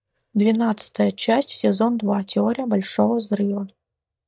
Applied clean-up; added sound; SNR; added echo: neural mask model DeepFilterNet 3.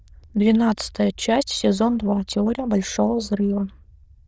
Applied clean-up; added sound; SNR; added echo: neural diffusion model UNIVERSE++.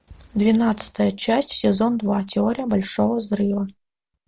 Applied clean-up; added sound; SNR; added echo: none; none; none; none.